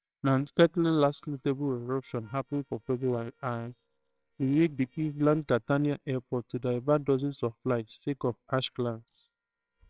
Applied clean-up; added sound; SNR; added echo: neural separator model SepFormer WHAMR!.